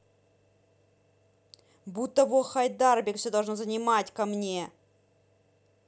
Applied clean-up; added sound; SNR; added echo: none; none; none; none.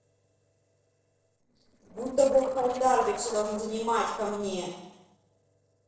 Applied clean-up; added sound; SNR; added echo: neural separator model SepFormer DNS4.